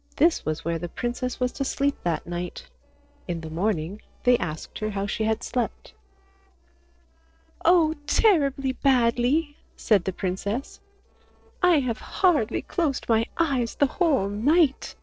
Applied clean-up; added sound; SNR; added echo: neural separator model SepFormer DNS4.